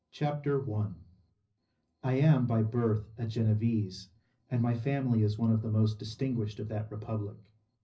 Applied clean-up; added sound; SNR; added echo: none; none; none; reverberation time 0.4 s.